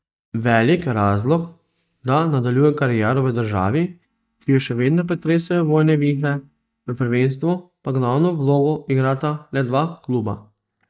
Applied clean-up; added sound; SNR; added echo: neural mask model DeepFilterNet 3.